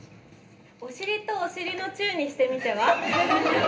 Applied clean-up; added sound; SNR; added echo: none; none; none; reverberation time 0.3 s.